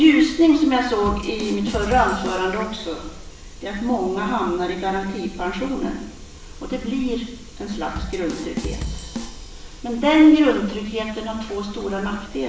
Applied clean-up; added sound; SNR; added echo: none; Bass drum / Drum kit; 12 dB; reverberation time 0.7 s.